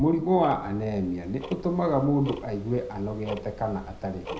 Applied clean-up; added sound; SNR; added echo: none; Tick-tock; 15 dB; reverberation time 0.5 s.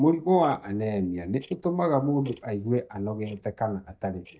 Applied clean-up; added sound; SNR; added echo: neural mask model DeepFilterNet 3.